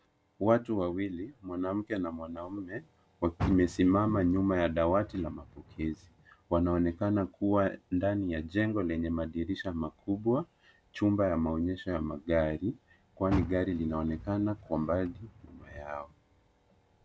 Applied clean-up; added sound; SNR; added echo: none; Car; 15 dB; none.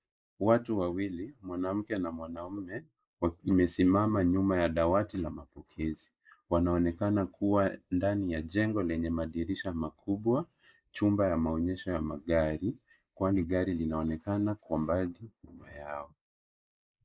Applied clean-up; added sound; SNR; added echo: neural mask model Resemble Enhance denoiser.